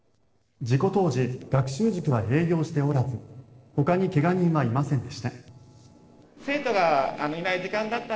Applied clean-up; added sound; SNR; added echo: neural separator model SepFormer DNS4.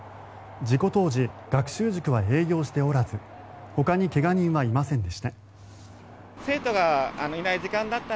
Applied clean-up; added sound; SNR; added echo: none; none; none; none.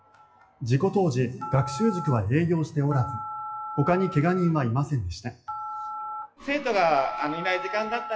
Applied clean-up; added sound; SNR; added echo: classical method WPE with log-MMSE.